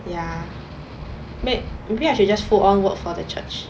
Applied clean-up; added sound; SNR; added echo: none; Strum; 19 dB; none.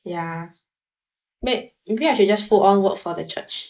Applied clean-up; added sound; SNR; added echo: neural mask model Resemble Enhance denoiser.